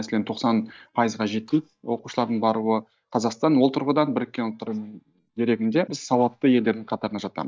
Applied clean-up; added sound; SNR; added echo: neural mask model DeepFilterNet 3.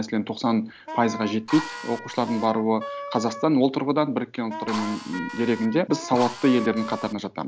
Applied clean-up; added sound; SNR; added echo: none; Drill + Wind instrument, woodwind instrument; 11 dB; none.